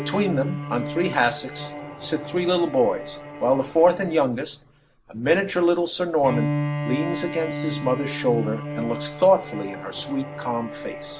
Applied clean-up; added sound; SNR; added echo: none; Bowed string instrument; 8 dB; none.